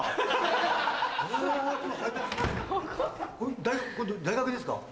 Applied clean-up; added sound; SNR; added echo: none; none; none; none.